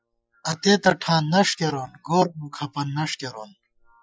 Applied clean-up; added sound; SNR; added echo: classical method Wiener filter.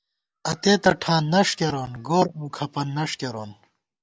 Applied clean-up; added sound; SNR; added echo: none; none; none; none.